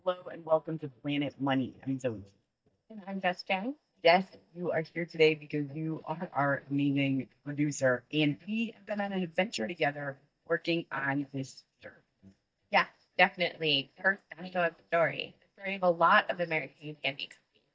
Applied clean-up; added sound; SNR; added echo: neural mask model DeepFilterNet 3.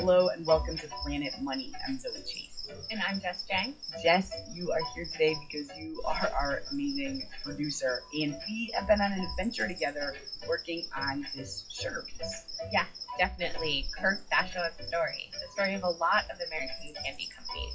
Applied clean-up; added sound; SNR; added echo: classical method WPE with log-MMSE.